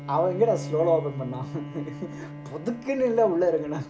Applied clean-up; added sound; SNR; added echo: none; Bowed string instrument; 11 dB; none.